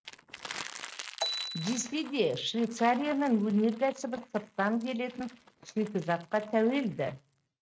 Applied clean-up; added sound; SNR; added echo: neural mask model RNNoise.